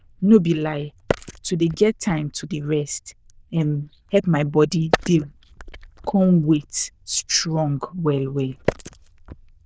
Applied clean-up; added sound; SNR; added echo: neural diffusion model UNIVERSE++.